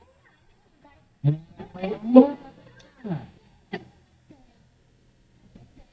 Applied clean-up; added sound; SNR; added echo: neural mask model DeepFilterNet 3.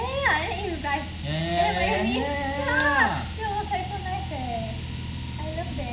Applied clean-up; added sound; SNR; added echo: none; Car; 7 dB; reverberation time 0.8 s.